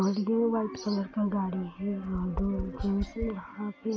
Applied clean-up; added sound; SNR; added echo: none; Tap; 11 dB; none.